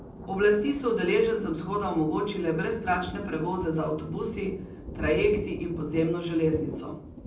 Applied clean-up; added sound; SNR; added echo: none; Thunder; 12 dB; reverberation time 0.6 s.